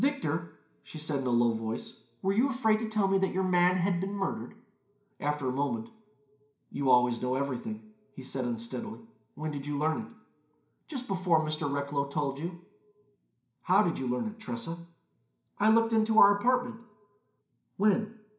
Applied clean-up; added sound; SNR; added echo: none; none; none; reverberation time 0.5 s.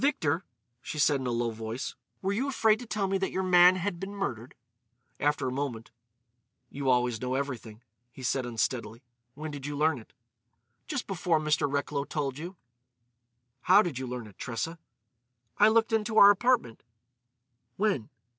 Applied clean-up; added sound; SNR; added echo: none; none; none; none.